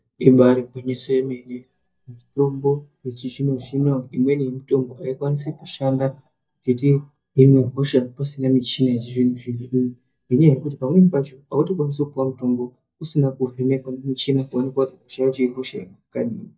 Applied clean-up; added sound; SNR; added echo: neural mask model DeepFilterNet 3.